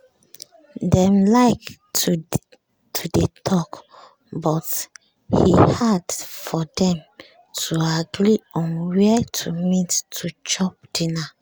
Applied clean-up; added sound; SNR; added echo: none; none; none; none.